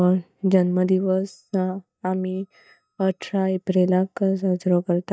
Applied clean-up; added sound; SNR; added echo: neural mask model DeepFilterNet 3.